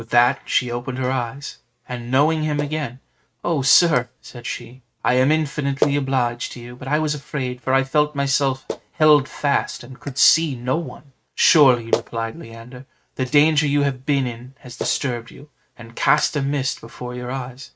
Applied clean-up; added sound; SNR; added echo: neural mask model RNNoise.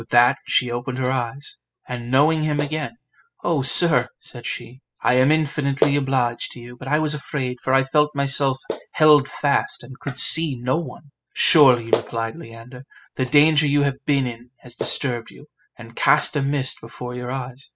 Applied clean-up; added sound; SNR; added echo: classical method spectral subtraction.